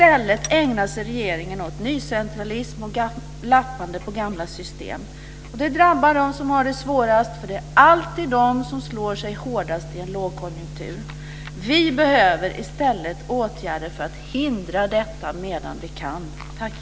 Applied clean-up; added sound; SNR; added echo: none; Tools; 16 dB; none.